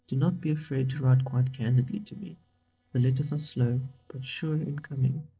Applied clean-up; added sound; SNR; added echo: neural separator model SepFormer DNS4.